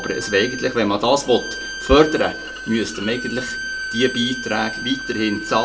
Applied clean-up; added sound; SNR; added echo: none; Bowed string instrument; 9 dB; reverberation time 0.2 s.